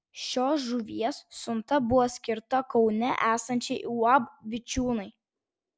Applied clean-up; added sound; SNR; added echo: none; none; none; none.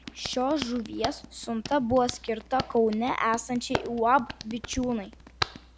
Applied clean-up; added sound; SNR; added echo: none; Hands; 11 dB; none.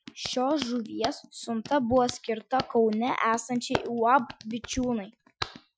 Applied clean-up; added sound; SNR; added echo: classical method Wiener filter.